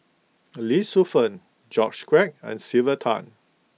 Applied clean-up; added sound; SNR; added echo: none; none; none; none.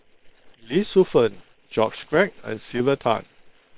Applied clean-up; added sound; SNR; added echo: neural separator model SepFormer WHAM!.